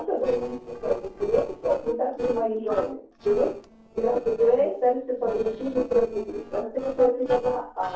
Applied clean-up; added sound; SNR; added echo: neural separator model SepFormer DNS4.